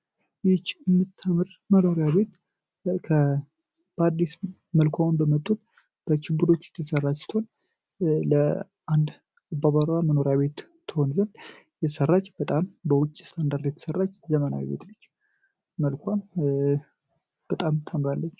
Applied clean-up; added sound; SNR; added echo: none; none; none; none.